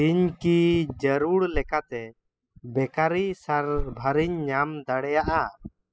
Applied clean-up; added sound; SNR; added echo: classical method spectral subtraction.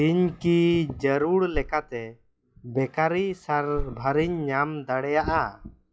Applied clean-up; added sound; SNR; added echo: classical method log-MMSE.